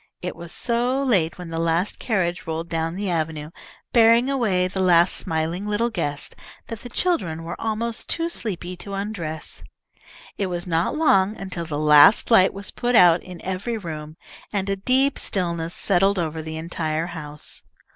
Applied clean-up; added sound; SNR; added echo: none; none; none; none.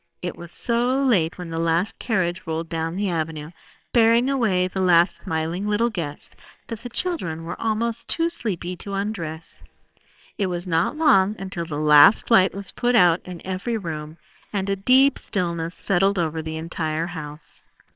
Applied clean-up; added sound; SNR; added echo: neural separator model SepFormer WHAMR!.